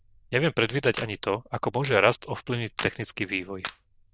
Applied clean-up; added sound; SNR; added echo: neural diffusion model UNIVERSE++.